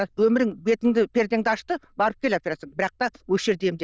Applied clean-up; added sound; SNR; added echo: neural diffusion model UNIVERSE++.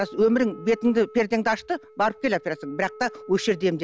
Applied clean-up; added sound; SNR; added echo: none; Wind instrument, woodwind instrument; 20 dB; none.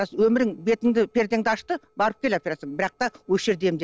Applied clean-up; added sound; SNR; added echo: neural separator model SepFormer DNS4.